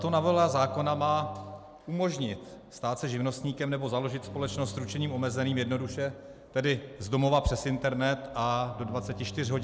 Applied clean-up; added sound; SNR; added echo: none; Bowed string instrument; 15 dB; none.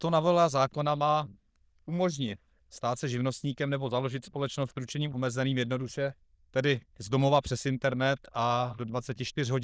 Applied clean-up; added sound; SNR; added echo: neural diffusion model UNIVERSE++.